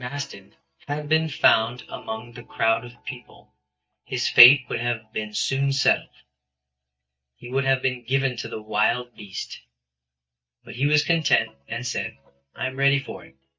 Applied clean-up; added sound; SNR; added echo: neural mask model DeepFilterNet 3.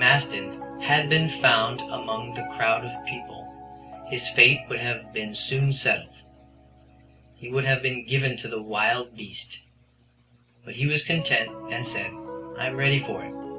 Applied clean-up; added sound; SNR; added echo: none; Piano; 13 dB; none.